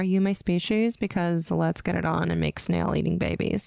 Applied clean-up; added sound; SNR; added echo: none; none; none; none.